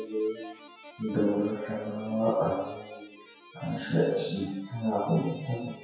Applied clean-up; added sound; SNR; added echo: classical method WPE with log-MMSE.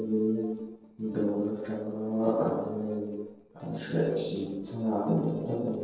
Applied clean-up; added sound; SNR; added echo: neural separator model SepFormer DNS4.